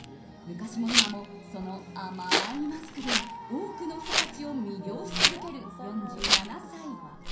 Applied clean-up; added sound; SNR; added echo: none; Rattle; -4 dB; reverberation time 0.6 s.